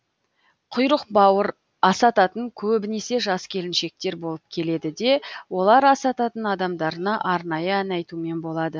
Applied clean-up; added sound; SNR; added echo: none; none; none; none.